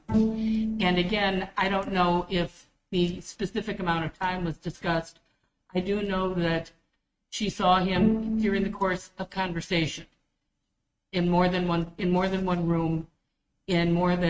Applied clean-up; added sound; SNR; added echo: neural mask model RNNoise.